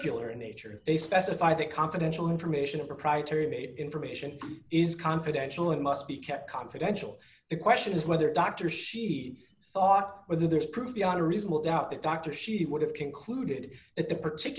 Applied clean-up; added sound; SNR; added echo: none; none; none; none.